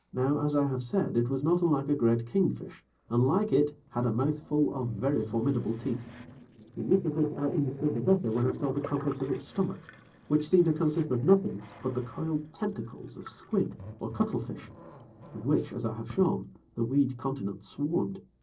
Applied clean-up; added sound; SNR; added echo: neural separator model SepFormer DNS4.